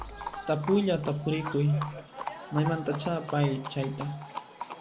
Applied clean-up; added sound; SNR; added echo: none; Livestock, farm animals, working animals; 10 dB; none.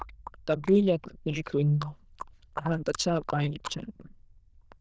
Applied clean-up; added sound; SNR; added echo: neural diffusion model UNIVERSE++.